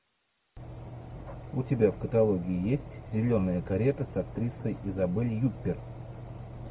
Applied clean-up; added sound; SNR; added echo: none; none; none; none.